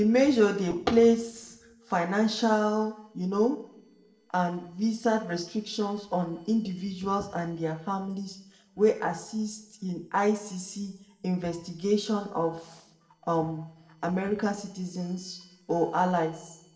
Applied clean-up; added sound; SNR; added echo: neural separator model SepFormer DNS4.